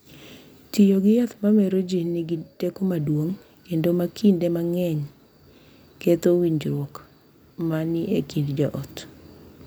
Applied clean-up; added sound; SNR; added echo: none; none; none; none.